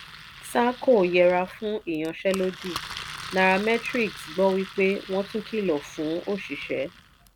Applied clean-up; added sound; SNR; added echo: none; Engine; 15 dB; none.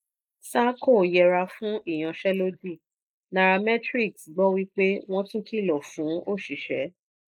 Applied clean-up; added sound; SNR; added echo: neural mask model Resemble Enhance denoiser.